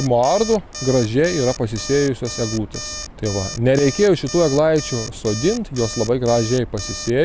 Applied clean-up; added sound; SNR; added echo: none; Alarm; 13 dB; none.